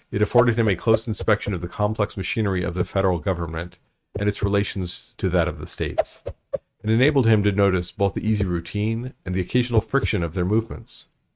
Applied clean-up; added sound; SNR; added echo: neural mask model RNNoise.